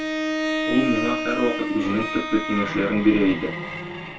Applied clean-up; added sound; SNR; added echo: none; Bowed string instrument; 3 dB; reverberation time 0.2 s.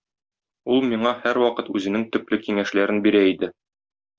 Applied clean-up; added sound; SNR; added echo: none; none; none; none.